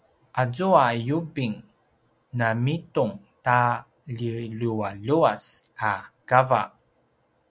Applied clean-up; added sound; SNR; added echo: none; none; none; none.